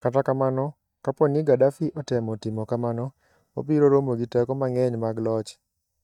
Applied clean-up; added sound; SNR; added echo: neural mask model DeepFilterNet 3.